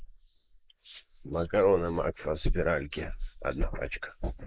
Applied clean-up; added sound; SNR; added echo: neural mask model Resemble Enhance denoiser.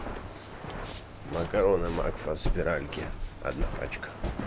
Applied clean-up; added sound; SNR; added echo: none; Walk, footsteps; 8 dB; none.